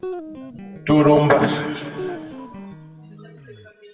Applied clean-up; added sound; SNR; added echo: none; Guitar; 14 dB; reverberation time 2.1 s.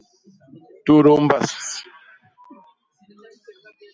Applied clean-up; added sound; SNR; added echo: none; none; none; none.